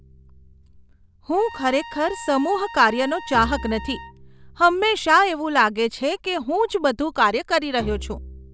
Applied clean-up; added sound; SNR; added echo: none; Trumpet + Bowed string instrument; 16 dB; none.